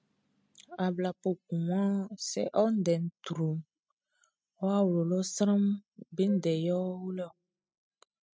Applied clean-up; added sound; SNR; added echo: classical method spectral subtraction.